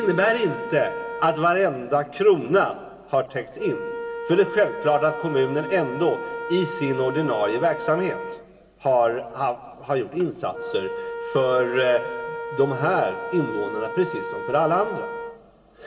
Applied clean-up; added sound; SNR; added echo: none; Wind instrument, woodwind instrument; 9 dB; reverberation time 1.8 s.